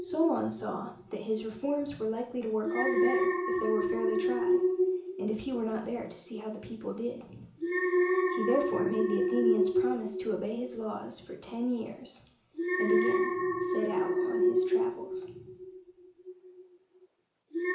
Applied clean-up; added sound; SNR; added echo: none; Alarm; -3 dB; reverberation time 0.7 s.